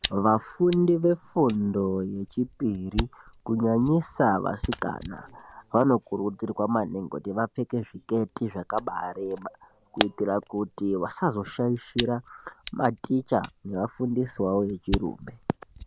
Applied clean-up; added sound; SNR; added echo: none; Camera; 12 dB; none.